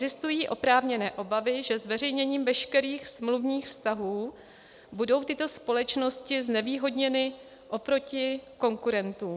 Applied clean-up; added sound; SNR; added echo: none; none; none; none.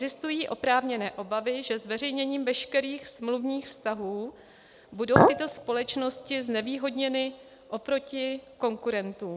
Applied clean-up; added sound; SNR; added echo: none; Chink, clink; -3 dB; none.